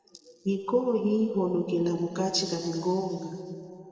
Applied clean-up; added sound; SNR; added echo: none; none; none; reverberation time 2.5 s.